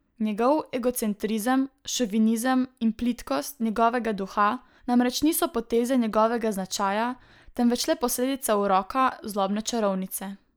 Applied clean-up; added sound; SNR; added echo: neural mask model Resemble Enhance denoiser.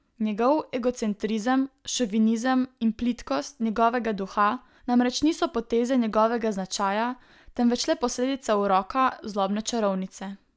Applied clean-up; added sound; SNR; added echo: none; none; none; none.